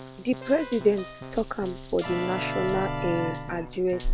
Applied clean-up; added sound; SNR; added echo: none; Drip / Trickle, dribble / Bathtub (filling or washing) / Water tap, faucet + Keyboard (musical); 5 dB; none.